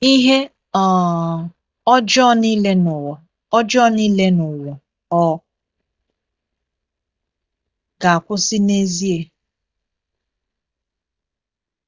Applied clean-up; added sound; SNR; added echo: neural mask model DeepFilterNet 3.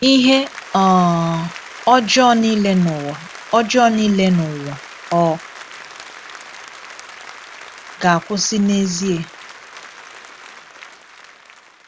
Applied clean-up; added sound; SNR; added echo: none; Applause; 18 dB; none.